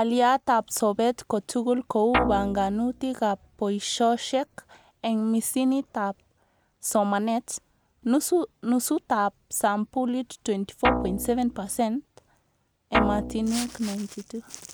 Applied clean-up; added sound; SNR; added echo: none; Guitar; 2 dB; none.